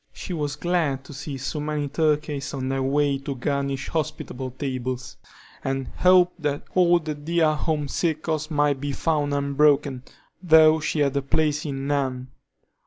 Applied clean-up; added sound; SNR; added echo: none; none; none; none.